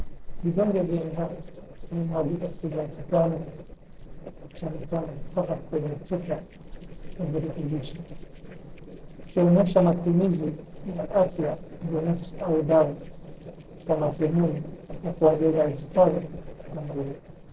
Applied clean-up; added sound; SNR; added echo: neural separator model SepFormer DNS4.